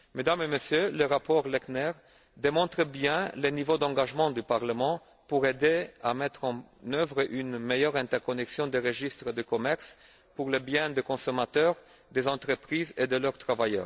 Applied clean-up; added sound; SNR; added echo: none; none; none; none.